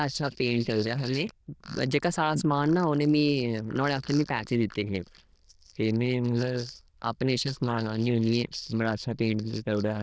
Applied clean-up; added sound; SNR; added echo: neural diffusion model UNIVERSE++.